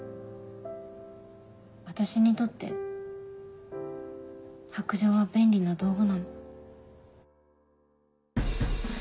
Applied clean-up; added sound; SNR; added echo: none; none; none; none.